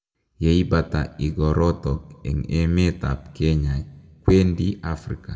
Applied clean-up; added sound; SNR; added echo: none; none; none; reverberation time 0.9 s.